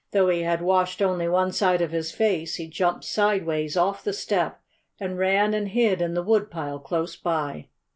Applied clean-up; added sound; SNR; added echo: none; none; none; none.